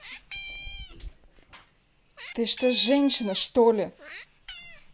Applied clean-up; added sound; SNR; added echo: none; Meow; 19 dB; none.